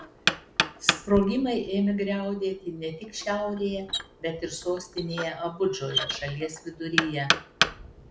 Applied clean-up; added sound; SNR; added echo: none; Knock; 2 dB; none.